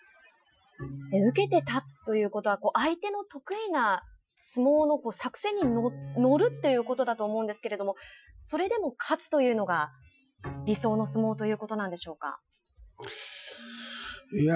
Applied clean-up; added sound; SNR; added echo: classical method Wiener filter.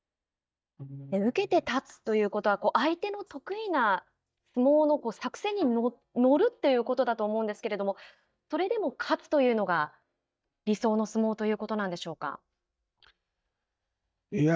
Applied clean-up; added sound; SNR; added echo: neural mask model DeepFilterNet 3.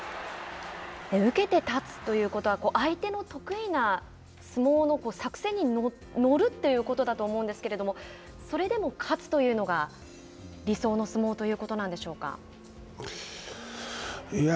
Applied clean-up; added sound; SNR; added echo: none; none; none; none.